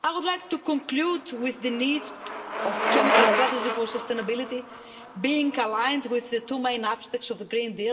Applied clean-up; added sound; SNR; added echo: none; Bicycle; 2 dB; reverberation time 0.6 s.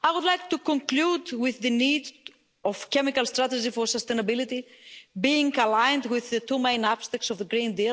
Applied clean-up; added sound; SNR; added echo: none; none; none; none.